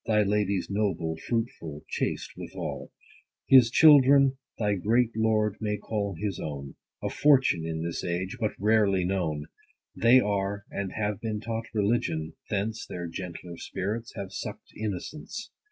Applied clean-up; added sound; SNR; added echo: none; none; none; none.